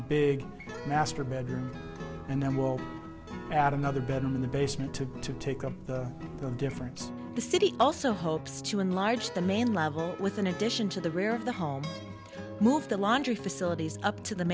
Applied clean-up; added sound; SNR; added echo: none; none; none; none.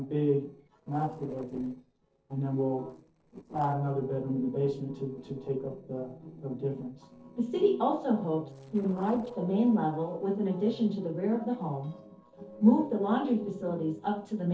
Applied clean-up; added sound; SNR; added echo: neural separator model SepFormer DNS4.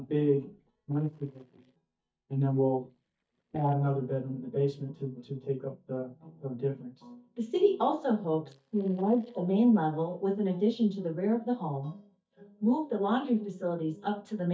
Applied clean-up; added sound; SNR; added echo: neural mask model DeepFilterNet 3.